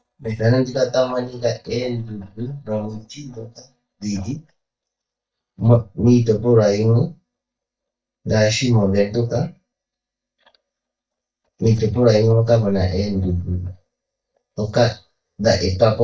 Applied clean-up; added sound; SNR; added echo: neural mask model DeepFilterNet 3.